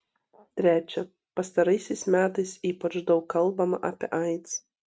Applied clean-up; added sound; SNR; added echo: none; none; none; none.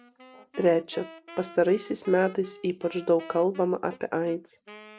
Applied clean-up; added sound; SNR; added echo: none; Wind instrument, woodwind instrument; 20 dB; none.